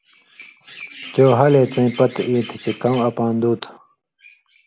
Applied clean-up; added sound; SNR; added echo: none; none; none; none.